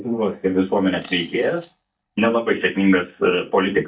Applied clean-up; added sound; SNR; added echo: neural mask model DeepFilterNet 3.